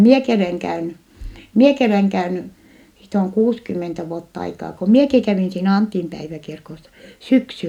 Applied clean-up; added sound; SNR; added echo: none; none; none; none.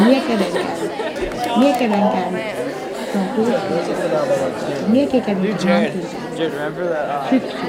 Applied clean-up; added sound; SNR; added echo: none; Chatter; 1 dB; none.